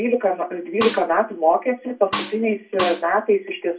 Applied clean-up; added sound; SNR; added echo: none; Snare drum; 8 dB; reverberation time 0.2 s.